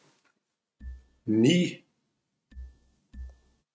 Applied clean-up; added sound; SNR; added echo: neural mask model RNNoise.